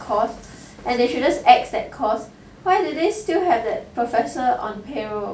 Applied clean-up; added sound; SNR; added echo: none; none; none; none.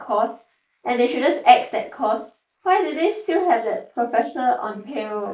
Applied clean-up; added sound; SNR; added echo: neural mask model Resemble Enhance denoiser.